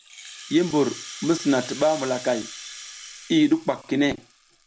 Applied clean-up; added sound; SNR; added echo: none; Rattle (instrument); 15 dB; none.